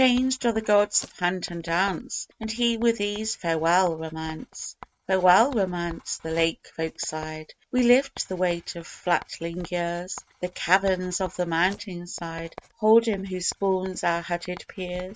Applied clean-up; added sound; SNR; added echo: neural mask model RNNoise.